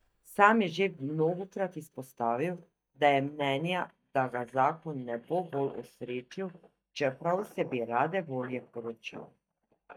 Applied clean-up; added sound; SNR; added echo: neural mask model DeepFilterNet 3.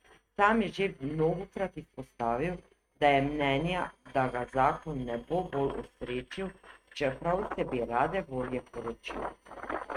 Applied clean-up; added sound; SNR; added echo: neural mask model RNNoise.